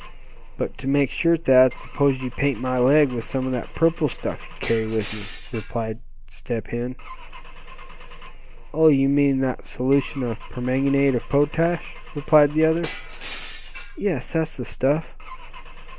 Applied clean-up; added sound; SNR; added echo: none; Glass / Engine / Car; 20 dB; none.